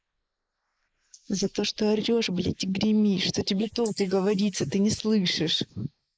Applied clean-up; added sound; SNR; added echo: neural mask model Resemble Enhance denoiser.